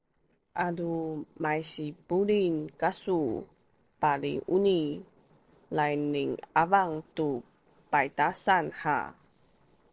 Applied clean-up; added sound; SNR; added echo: neural separator model SepFormer DNS4.